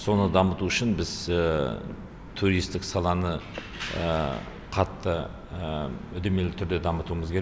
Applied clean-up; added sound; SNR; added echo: none; none; none; none.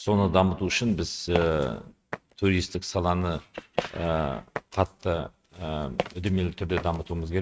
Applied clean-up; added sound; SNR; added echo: neural mask model RNNoise.